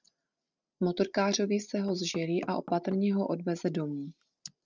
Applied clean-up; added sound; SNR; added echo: neural separator model SepFormer DNS4.